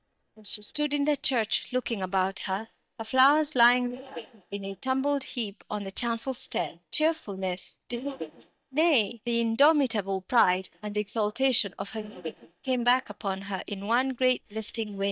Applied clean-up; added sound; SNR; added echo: neural mask model DeepFilterNet 3.